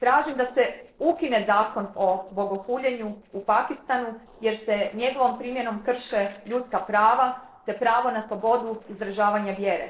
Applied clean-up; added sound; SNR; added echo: neural separator model SepFormer DNS4.